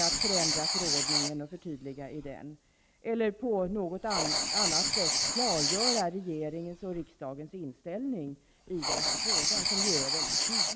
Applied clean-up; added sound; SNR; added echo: none; Writing; -3 dB; none.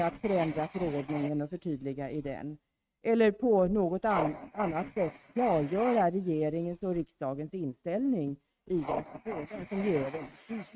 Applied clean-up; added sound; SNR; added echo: neural mask model RNNoise.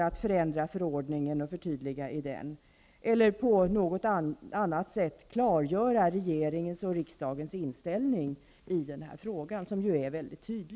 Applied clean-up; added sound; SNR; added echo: none; none; none; none.